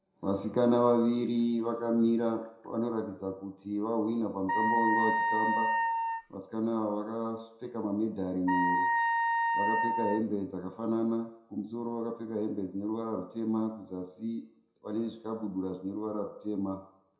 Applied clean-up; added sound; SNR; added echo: none; Wind instrument, woodwind instrument; -3 dB; reverberation time 0.5 s.